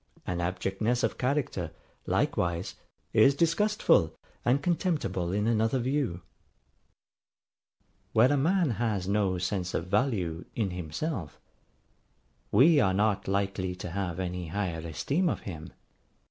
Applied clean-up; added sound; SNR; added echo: none; none; none; none.